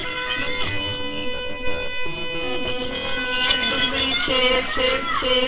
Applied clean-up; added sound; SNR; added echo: neural separator model SepFormer WHAMR!.